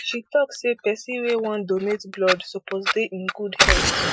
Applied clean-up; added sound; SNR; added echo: classical method Wiener filter.